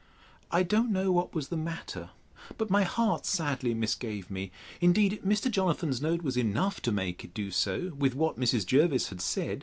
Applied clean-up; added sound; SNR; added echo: none; none; none; none.